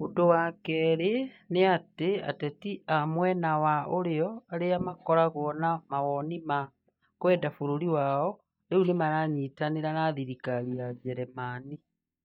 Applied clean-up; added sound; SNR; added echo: neural mask model DeepFilterNet 3.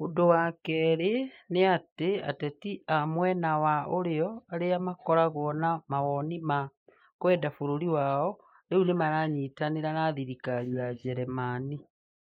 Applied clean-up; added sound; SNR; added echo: neural mask model Resemble Enhance denoiser.